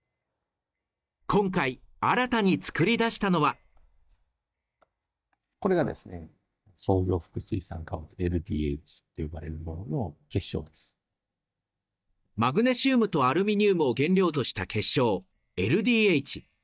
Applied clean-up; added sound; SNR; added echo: neural mask model DeepFilterNet 3.